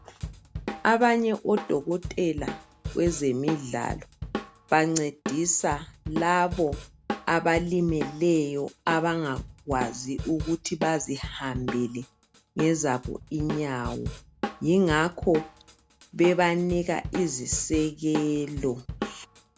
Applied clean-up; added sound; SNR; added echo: none; Drum kit; 10 dB; none.